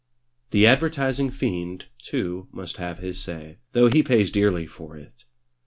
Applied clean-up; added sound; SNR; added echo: none; Clapping; 13 dB; none.